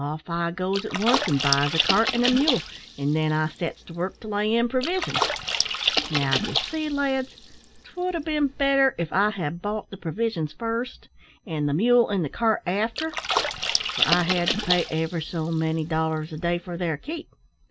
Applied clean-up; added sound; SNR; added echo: none; Splash, splatter; 3 dB; none.